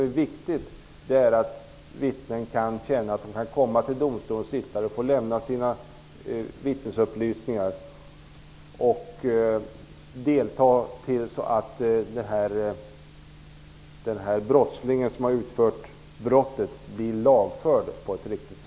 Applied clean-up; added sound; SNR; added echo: none; none; none; none.